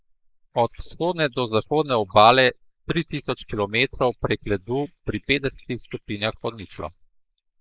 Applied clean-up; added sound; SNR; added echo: neural mask model Resemble Enhance denoiser.